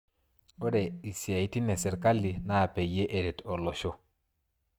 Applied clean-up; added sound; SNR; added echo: neural mask model RNNoise.